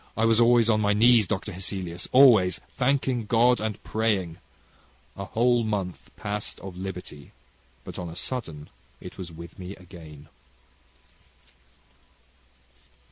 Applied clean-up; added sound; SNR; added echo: none; none; none; none.